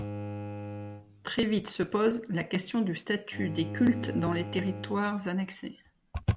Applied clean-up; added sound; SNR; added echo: none; Bowed string instrument; 10 dB; none.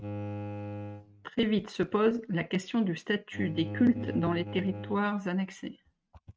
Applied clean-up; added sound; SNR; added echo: neural mask model RNNoise.